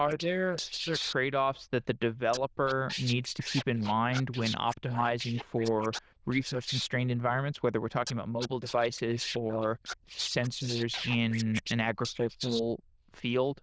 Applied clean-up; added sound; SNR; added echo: neural diffusion model UNIVERSE++.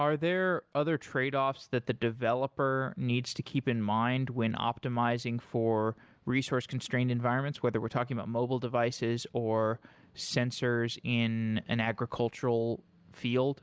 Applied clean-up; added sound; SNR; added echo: none; none; none; none.